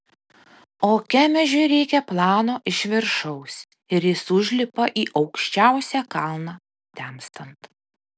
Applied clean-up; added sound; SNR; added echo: none; none; none; none.